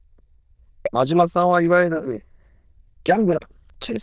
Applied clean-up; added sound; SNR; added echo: neural diffusion model UNIVERSE++.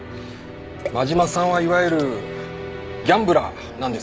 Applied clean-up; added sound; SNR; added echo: none; Water / Splash, splatter; 18 dB; none.